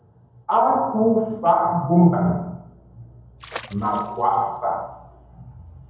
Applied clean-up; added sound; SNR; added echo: none; Water / Splash, splatter; 18 dB; reverberation time 0.7 s.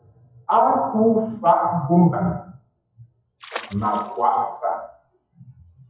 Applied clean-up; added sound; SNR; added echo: classical method WPE with log-MMSE.